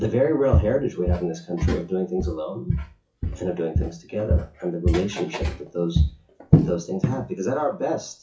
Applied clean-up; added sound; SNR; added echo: classical method WPE with log-MMSE.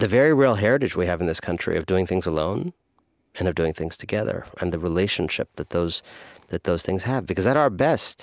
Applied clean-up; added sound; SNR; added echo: none; none; none; none.